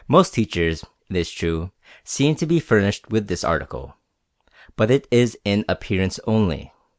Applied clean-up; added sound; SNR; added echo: none; none; none; none.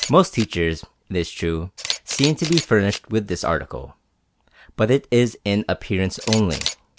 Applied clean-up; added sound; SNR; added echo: none; Camera; 11 dB; none.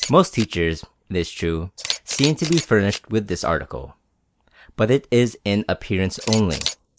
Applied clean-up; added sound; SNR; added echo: neural mask model Resemble Enhance denoiser.